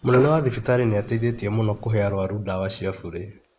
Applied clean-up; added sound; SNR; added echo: neural mask model Resemble Enhance denoiser.